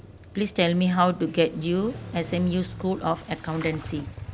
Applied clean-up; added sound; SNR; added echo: none; Engine starting / Motorcycle; 14 dB; none.